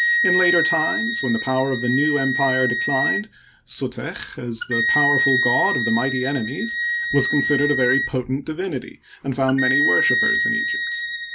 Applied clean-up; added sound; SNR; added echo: none; Wind instrument, woodwind instrument; -1 dB; none.